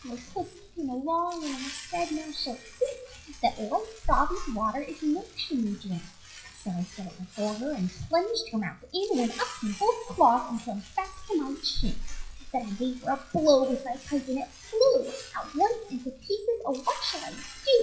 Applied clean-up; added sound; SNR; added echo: classical method WPE with log-MMSE.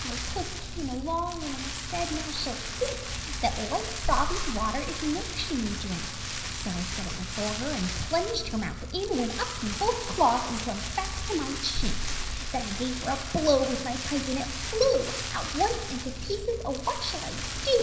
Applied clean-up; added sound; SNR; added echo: none; Rain; 3 dB; reverberation time 0.9 s.